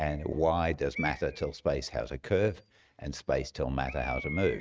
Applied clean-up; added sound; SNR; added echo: neural mask model RNNoise.